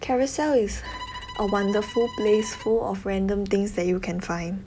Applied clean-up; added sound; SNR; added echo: none; Bowed string instrument; 15 dB; none.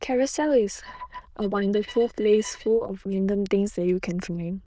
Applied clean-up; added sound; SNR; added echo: neural diffusion model UNIVERSE++.